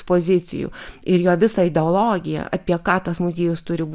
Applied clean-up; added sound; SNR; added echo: none; none; none; none.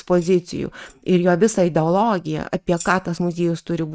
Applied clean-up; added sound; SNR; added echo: neural mask model RNNoise.